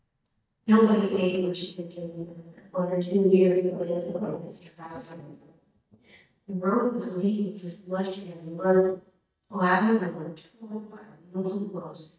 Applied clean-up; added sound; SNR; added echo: neural mask model DeepFilterNet 3.